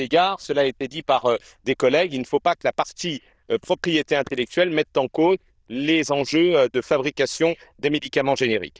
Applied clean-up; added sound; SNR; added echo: neural diffusion model UNIVERSE++.